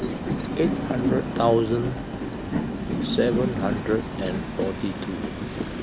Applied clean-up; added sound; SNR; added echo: none; Train; 0 dB; none.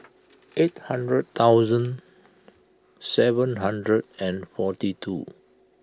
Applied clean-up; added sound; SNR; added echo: none; none; none; none.